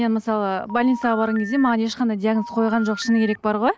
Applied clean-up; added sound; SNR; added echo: none; Telephone; 15 dB; none.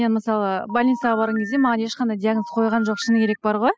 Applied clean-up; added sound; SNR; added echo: classical method spectral subtraction.